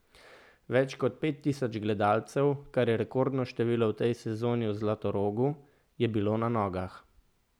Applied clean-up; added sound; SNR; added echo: none; none; none; none.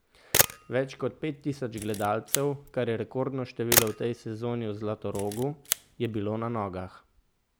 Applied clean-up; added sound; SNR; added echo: none; Camera; 1 dB; none.